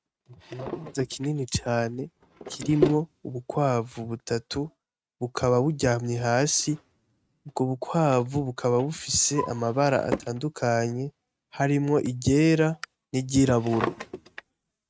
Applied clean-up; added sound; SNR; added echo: neural mask model RNNoise.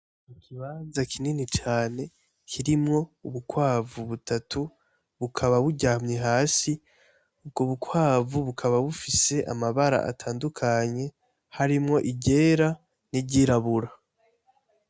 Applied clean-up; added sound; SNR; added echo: none; none; none; none.